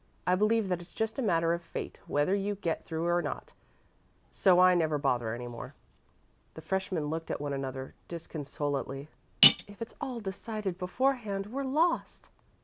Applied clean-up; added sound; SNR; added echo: none; Cutlery, silverware; -4 dB; none.